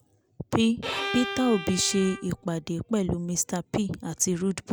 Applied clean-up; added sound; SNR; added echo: none; Bowed string instrument; 7 dB; none.